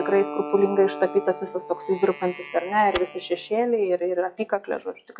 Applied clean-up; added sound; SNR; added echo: classical method log-MMSE.